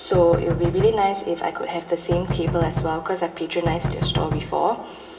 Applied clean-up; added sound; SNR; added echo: none; Knock; 4 dB; reverberation time 2.2 s.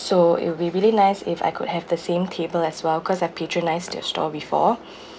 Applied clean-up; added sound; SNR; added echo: none; none; none; none.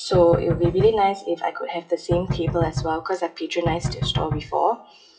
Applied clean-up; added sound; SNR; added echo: classical method WPE with log-MMSE.